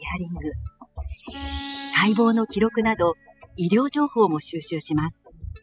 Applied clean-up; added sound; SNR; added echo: classical method spectral subtraction.